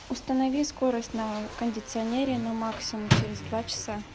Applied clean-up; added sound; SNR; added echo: none; Motorcycle; 20 dB; none.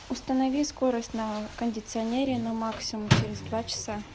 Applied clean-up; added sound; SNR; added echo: none; none; none; none.